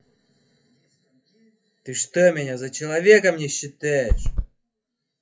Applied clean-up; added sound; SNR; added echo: classical method WPE with log-MMSE.